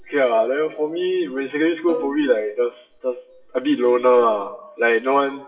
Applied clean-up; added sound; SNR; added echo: classical method WPE with log-MMSE.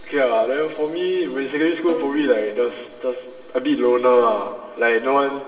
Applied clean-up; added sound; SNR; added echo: none; Bowed string instrument; 11 dB; reverberation time 1.3 s.